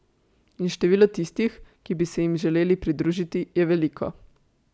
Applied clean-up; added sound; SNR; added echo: none; none; none; none.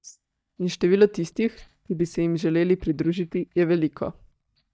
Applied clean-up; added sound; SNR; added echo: neural mask model DeepFilterNet 3.